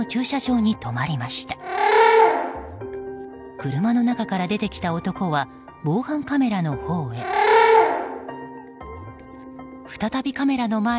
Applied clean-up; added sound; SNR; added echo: none; Animal / Brass instrument; -4 dB; none.